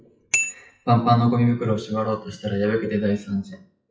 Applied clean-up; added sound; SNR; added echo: classical method WPE with log-MMSE.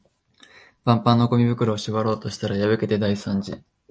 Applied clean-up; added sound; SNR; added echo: none; none; none; none.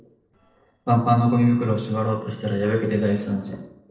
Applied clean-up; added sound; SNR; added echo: neural separator model SepFormer DNS4.